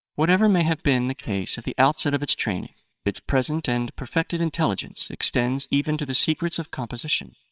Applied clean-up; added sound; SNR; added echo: neural separator model SepFormer WHAMR!.